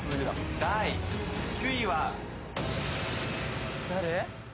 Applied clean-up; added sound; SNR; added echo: none; none; none; none.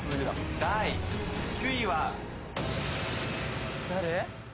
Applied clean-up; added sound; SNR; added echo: none; Boom; 19 dB; none.